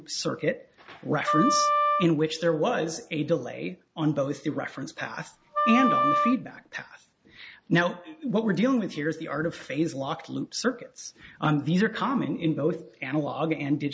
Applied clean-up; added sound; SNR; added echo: none; Wind instrument, woodwind instrument; -2 dB; none.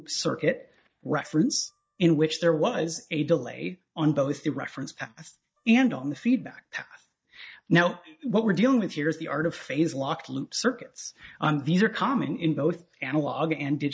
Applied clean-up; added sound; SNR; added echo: neural mask model DeepFilterNet 3.